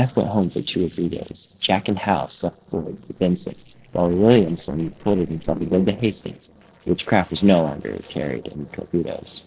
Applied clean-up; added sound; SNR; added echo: neural separator model SepFormer DNS4.